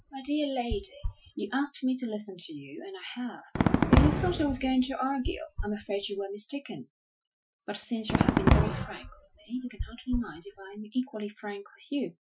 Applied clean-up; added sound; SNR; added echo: classical method Wiener filter.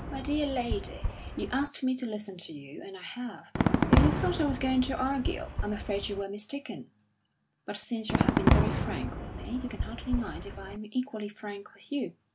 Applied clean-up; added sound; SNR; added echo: none; Fireworks; -2 dB; none.